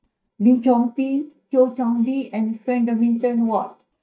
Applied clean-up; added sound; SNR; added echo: neural mask model DeepFilterNet 3.